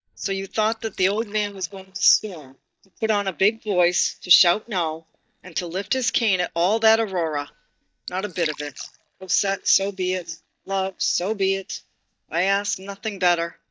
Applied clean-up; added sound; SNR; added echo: neural mask model DeepFilterNet 3.